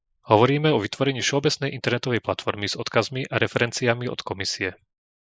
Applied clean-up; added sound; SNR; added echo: neural mask model Resemble Enhance denoiser.